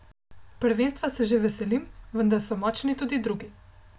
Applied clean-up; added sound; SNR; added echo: none; none; none; none.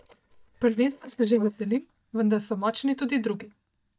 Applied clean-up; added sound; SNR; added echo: neural mask model DeepFilterNet 3.